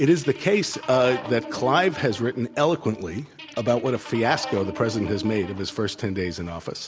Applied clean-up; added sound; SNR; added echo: none; Guitar; 13 dB; none.